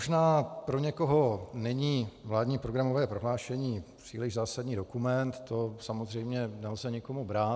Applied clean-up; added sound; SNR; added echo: none; none; none; none.